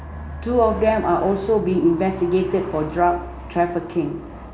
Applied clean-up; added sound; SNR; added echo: none; Aircraft; 13 dB; none.